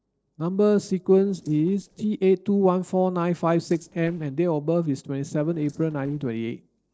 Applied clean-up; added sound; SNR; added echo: neural separator model SepFormer DNS4.